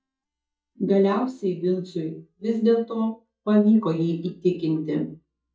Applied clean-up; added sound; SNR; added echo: neural mask model DeepFilterNet 3.